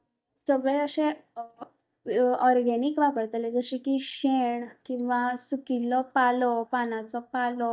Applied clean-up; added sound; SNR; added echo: neural mask model DeepFilterNet 3.